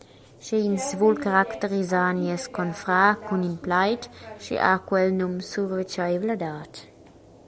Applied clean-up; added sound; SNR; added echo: none; none; none; none.